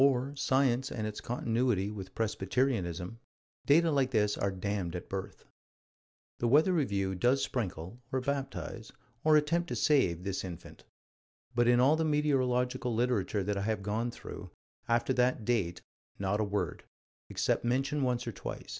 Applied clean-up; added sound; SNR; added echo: none; none; none; none.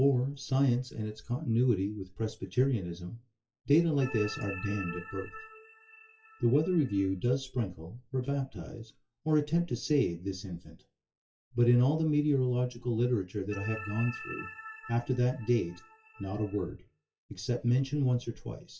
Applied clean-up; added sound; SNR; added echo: classical method WPE with log-MMSE.